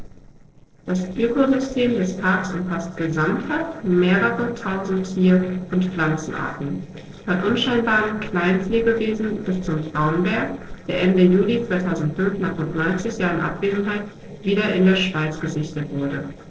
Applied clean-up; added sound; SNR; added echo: neural separator model SepFormer DNS4.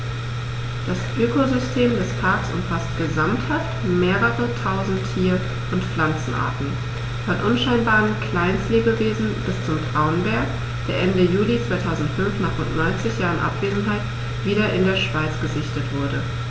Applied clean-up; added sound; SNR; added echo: none; none; none; none.